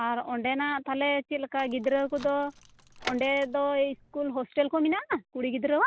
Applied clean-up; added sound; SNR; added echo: none; Door / Car; 16 dB; none.